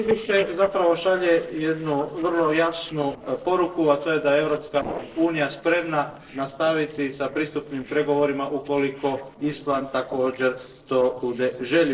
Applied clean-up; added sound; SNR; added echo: neural separator model SepFormer DNS4.